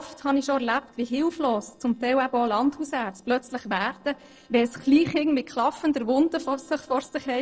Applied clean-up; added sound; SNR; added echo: neural separator model SepFormer DNS4.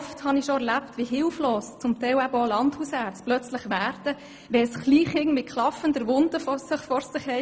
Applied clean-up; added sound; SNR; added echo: none; none; none; none.